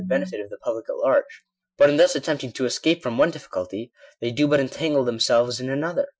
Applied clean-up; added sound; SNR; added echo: classical method Wiener filter.